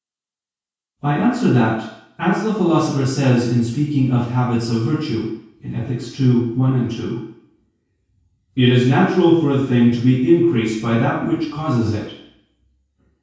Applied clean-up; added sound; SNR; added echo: none; none; none; reverberation time 0.6 s.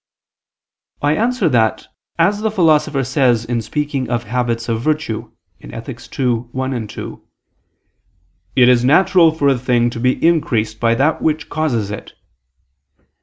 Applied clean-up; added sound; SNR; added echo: none; none; none; none.